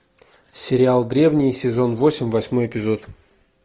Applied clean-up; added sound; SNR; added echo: none; none; none; none.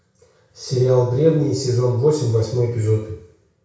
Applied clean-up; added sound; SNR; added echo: none; none; none; reverberation time 0.6 s.